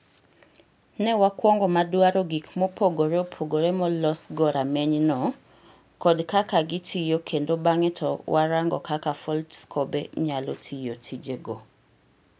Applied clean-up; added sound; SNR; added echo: none; none; none; none.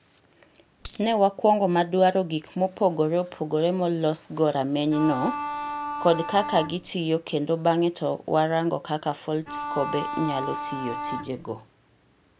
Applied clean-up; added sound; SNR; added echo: none; Bowed string instrument + Coin (dropping); 7 dB; none.